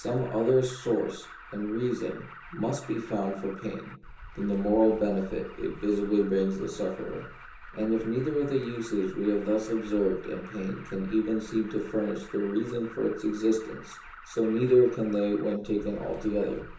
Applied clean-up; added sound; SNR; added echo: none; Alarm; 17 dB; reverberation time 0.6 s.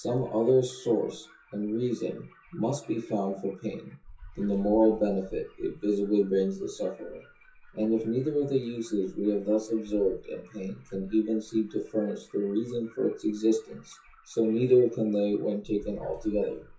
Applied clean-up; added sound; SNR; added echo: classical method WPE with log-MMSE.